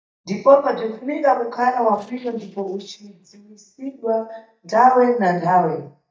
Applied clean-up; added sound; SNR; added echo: neural mask model DeepFilterNet 3.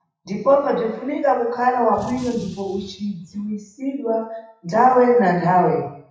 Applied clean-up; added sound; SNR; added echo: classical method WPE with log-MMSE.